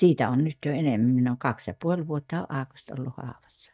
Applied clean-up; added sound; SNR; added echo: neural mask model DeepFilterNet 3.